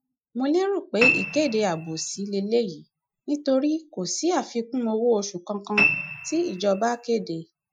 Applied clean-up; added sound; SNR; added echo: classical method Wiener filter.